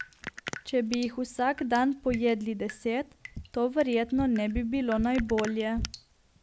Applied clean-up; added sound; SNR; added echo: none; Drip; 16 dB; none.